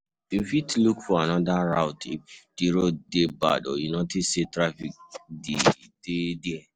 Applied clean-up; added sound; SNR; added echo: none; none; none; none.